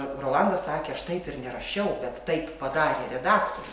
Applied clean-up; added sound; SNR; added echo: none; none; none; none.